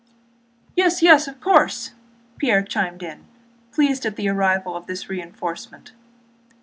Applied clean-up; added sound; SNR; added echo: none; none; none; none.